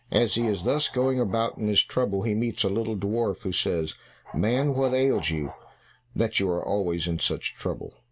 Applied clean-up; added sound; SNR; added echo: none; Bark; 18 dB; none.